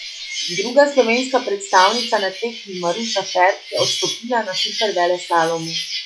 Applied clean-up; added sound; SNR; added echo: classical method log-MMSE.